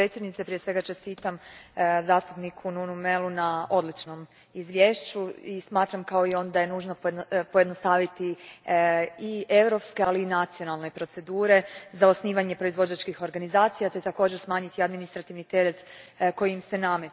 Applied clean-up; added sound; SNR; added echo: none; none; none; none.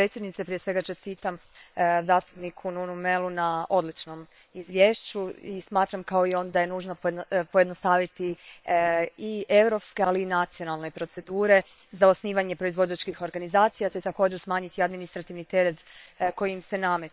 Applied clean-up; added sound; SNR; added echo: neural separator model SepFormer WHAM!.